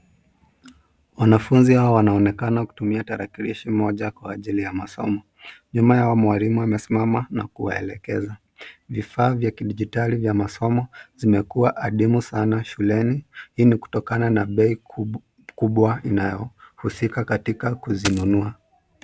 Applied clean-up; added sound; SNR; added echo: none; Coin (dropping); 8 dB; none.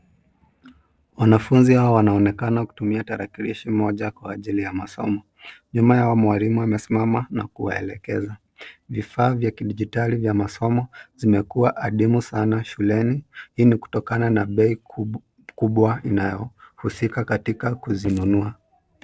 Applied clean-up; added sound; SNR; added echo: neural separator model SepFormer DNS4.